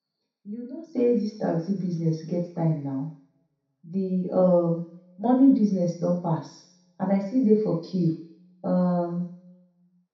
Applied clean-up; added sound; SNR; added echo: none; none; none; reverberation time 0.7 s.